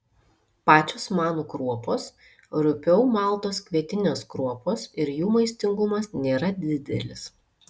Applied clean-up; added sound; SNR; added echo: none; none; none; none.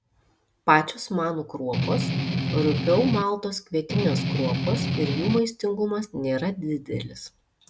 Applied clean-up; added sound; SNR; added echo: none; Strum; -1 dB; none.